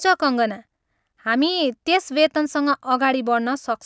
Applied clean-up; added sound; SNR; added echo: none; none; none; none.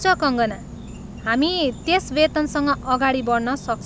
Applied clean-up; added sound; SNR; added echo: none; Insect; 14 dB; none.